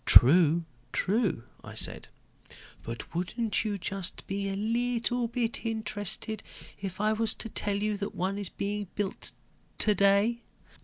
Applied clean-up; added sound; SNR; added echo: none; none; none; none.